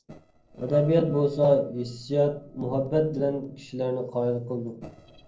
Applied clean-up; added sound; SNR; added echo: neural separator model SepFormer DNS4.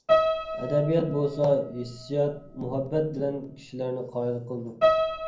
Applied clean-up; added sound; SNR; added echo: none; Piano; 1 dB; reverberation time 0.5 s.